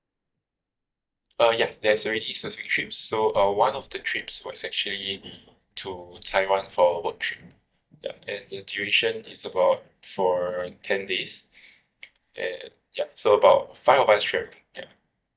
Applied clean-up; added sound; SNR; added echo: neural mask model DeepFilterNet 3.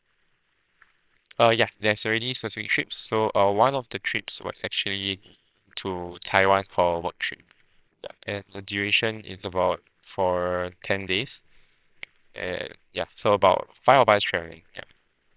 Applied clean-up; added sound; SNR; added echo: neural separator model SepFormer WHAMR!.